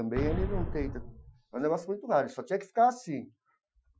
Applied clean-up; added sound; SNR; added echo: classical method Wiener filter.